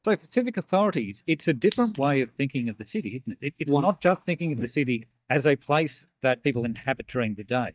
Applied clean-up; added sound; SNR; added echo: neural mask model DeepFilterNet 3.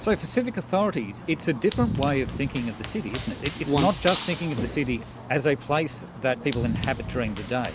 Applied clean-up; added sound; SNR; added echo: none; Run; 7 dB; none.